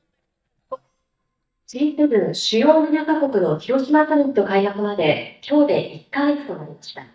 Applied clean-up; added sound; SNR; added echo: neural mask model DeepFilterNet 3.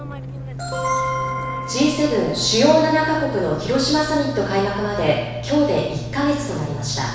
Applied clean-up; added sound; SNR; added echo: none; Fixed-wing aircraft, airplane; 10 dB; reverberation time 1.1 s.